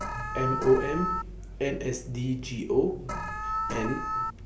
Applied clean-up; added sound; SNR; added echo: none; Alarm; 2 dB; none.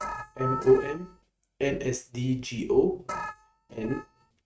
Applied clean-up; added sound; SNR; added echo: neural mask model RNNoise.